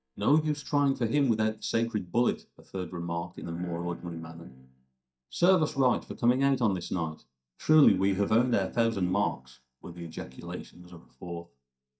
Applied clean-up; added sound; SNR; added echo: neural mask model DeepFilterNet 3.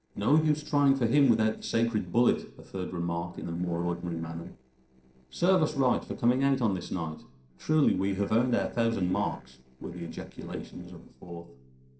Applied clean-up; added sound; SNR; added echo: neural separator model SepFormer DNS4.